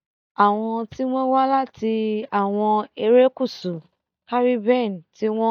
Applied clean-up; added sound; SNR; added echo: neural mask model DeepFilterNet 3.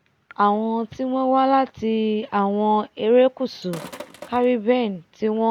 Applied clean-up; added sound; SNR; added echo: none; Sink (filling or washing); 20 dB; none.